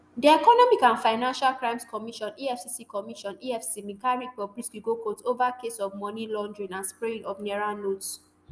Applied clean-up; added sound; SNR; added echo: none; none; none; none.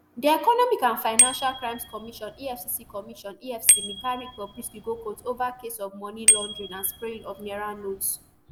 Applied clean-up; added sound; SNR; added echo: none; Bicycle bell; -1 dB; none.